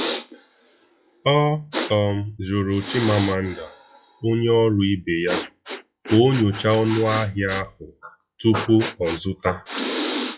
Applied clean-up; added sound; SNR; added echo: classical method log-MMSE.